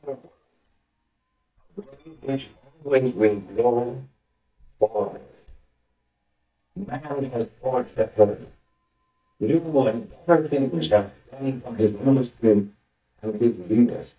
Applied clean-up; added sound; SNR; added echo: neural mask model DeepFilterNet 3.